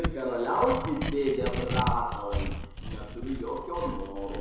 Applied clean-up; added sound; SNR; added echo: none; Tearing; 3 dB; reverberation time 1.0 s.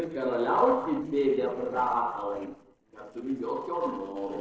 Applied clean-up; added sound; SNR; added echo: neural separator model SepFormer DNS4.